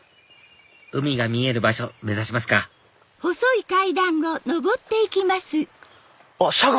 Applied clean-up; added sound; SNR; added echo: none; none; none; none.